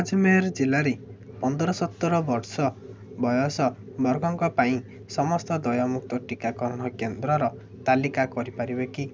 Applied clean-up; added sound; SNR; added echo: none; none; none; none.